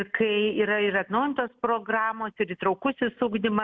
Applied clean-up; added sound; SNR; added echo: none; none; none; none.